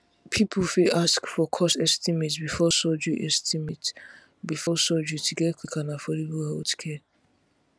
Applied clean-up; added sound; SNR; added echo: none; none; none; none.